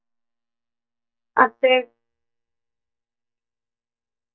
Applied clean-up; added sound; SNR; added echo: neural mask model DeepFilterNet 3.